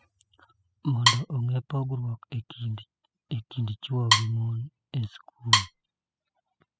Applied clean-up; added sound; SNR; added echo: classical method spectral subtraction.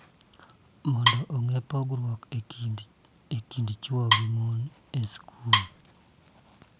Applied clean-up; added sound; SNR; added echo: none; Wood; -3 dB; none.